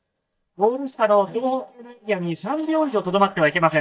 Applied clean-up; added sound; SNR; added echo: neural mask model DeepFilterNet 3.